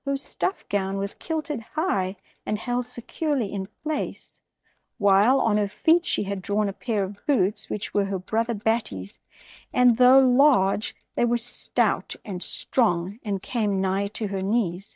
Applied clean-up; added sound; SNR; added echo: neural mask model DeepFilterNet 3.